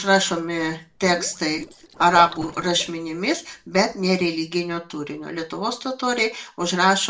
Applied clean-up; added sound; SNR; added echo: neural separator model SepFormer DNS4.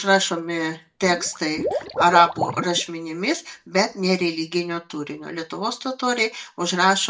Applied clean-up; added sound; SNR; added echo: neural mask model DeepFilterNet 3.